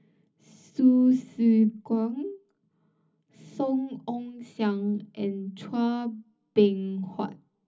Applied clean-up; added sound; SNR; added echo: none; none; none; reverberation time 0.4 s.